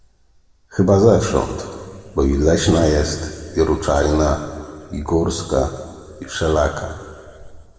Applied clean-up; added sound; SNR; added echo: none; none; none; reverberation time 1.8 s.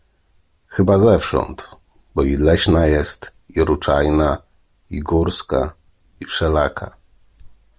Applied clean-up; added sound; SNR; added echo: none; none; none; none.